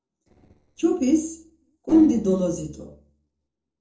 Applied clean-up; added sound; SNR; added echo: neural separator model SepFormer DNS4.